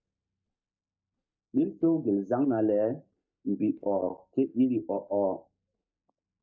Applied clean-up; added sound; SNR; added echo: neural mask model DeepFilterNet 3.